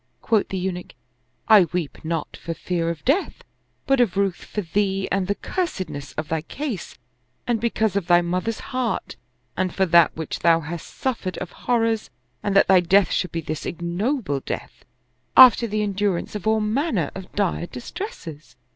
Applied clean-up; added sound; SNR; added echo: none; none; none; none.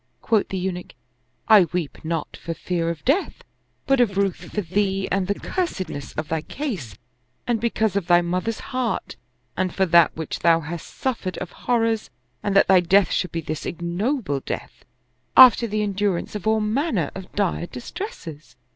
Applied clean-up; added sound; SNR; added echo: none; Scratching (performance technique); 15 dB; none.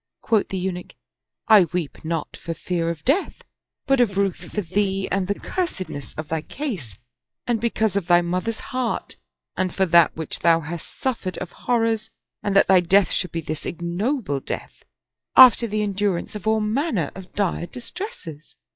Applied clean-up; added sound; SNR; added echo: classical method log-MMSE.